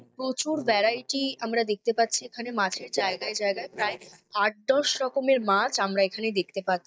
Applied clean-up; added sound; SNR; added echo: neural mask model DeepFilterNet 3.